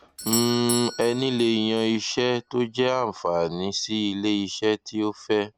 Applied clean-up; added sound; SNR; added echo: none; Doorbell; 14 dB; none.